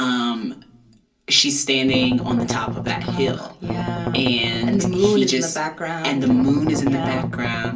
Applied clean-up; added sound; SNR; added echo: none; Strum; 5 dB; reverberation time 0.3 s.